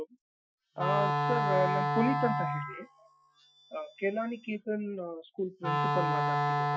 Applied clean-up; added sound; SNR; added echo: classical method Wiener filter.